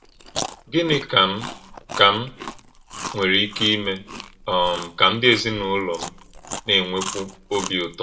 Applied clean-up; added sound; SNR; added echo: none; Chewing, mastication; 12 dB; reverberation time 0.3 s.